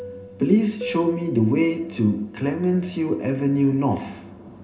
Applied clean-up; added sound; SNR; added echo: none; Fixed-wing aircraft, airplane; 18 dB; reverberation time 0.4 s.